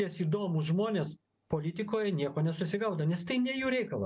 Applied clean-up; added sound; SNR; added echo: none; none; none; none.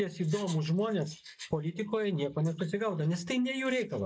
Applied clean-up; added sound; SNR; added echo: neural mask model Resemble Enhance denoiser.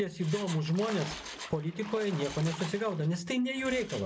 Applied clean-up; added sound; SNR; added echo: none; Mechanisms + Splash, splatter; 13 dB; none.